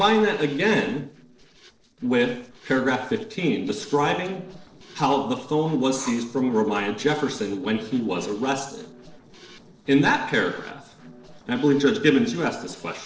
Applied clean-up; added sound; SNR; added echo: neural separator model SepFormer DNS4.